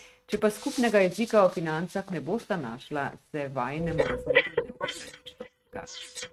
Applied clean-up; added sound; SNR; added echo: neural mask model RNNoise.